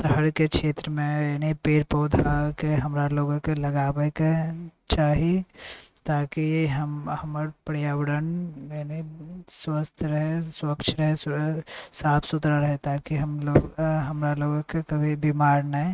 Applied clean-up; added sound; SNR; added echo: neural mask model RNNoise.